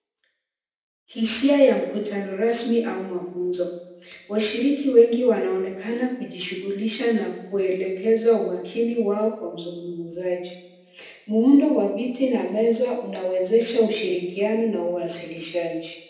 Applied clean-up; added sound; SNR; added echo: none; none; none; reverberation time 0.9 s.